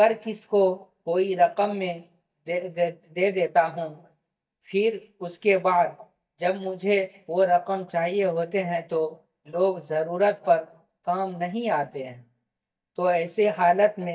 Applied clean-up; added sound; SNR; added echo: neural mask model DeepFilterNet 3.